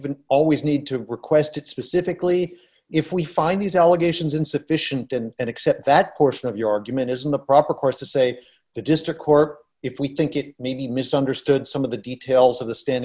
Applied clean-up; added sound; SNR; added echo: none; none; none; none.